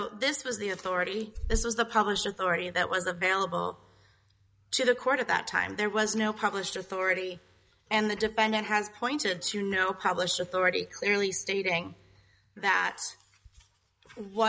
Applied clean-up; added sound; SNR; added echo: none; none; none; none.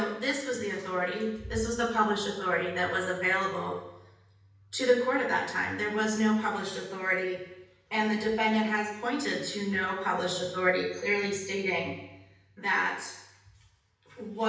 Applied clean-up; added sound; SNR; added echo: none; none; none; reverberation time 0.9 s.